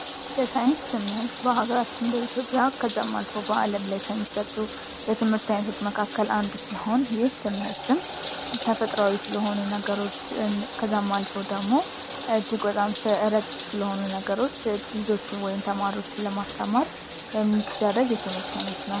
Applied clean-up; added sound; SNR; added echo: none; Bathtub (filling or washing); 10 dB; none.